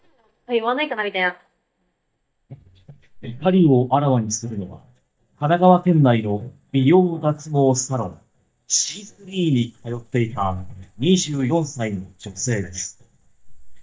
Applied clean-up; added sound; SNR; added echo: neural mask model DeepFilterNet 3.